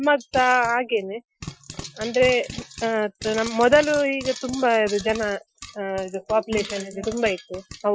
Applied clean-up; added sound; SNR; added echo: classical method Wiener filter.